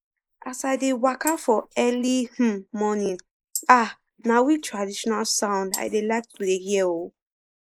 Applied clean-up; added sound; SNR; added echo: neural mask model Resemble Enhance denoiser.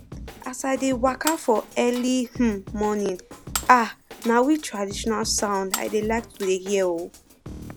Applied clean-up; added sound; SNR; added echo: none; Drum kit + Shatter; 13 dB; none.